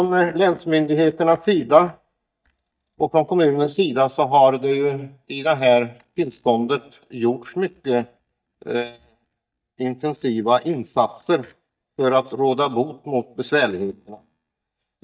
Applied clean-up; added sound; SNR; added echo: neural mask model DeepFilterNet 3.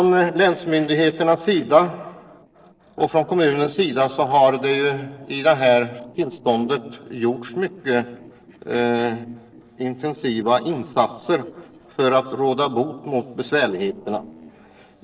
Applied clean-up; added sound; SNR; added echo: neural separator model SepFormer DNS4.